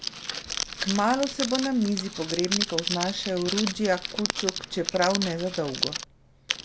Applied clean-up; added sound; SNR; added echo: none; Crackle; 4 dB; none.